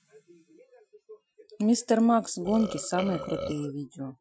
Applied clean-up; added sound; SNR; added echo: classical method Wiener filter.